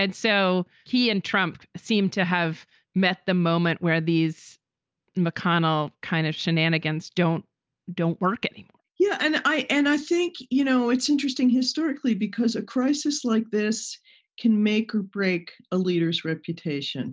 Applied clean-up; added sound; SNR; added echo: none; none; none; none.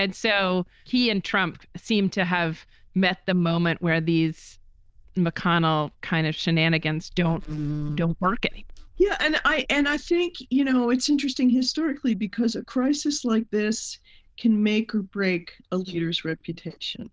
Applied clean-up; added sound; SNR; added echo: neural diffusion model UNIVERSE++.